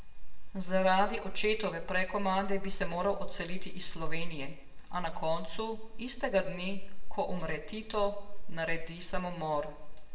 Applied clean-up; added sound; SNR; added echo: none; none; none; reverberation time 0.7 s.